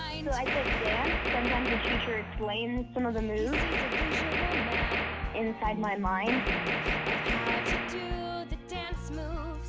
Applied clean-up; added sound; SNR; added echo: none; Gunshot, gunfire; 0 dB; none.